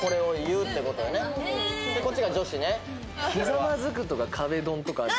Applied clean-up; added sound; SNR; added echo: none; none; none; none.